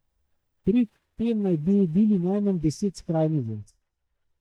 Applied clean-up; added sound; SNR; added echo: neural mask model DeepFilterNet 3.